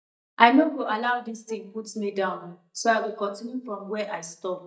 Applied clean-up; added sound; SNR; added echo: neural mask model DeepFilterNet 3.